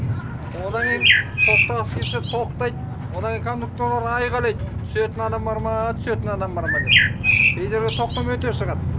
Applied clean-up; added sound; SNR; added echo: none; Bird; -5 dB; none.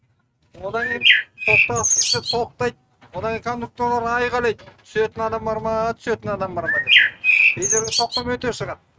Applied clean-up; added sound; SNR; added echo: neural mask model RNNoise.